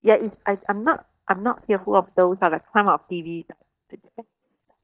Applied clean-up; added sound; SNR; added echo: neural mask model DeepFilterNet 3.